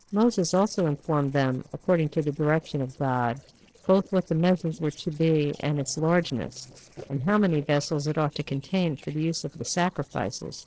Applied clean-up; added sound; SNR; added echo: neural separator model SepFormer DNS4.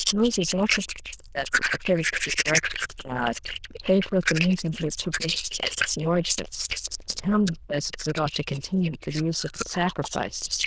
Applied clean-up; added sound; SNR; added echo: neural diffusion model UNIVERSE++.